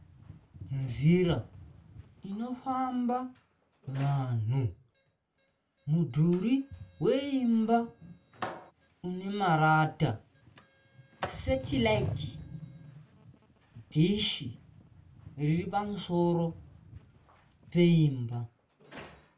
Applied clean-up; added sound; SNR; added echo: none; Sliding door; 15 dB; reverberation time 0.2 s.